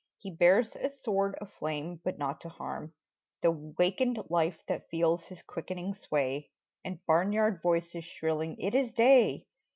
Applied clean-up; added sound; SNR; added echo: none; none; none; none.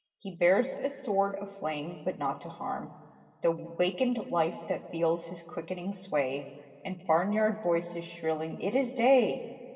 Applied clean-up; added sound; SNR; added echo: none; none; none; reverberation time 2.0 s.